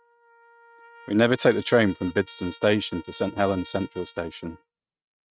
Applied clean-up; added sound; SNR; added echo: neural mask model RNNoise.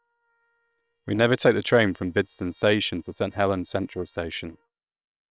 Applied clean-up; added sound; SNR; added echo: neural separator model SepFormer WHAM!.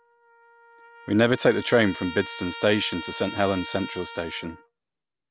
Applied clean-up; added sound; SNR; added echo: none; Trumpet; 14 dB; none.